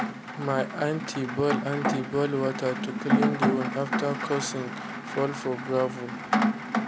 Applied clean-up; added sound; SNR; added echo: none; Rain; 0 dB; none.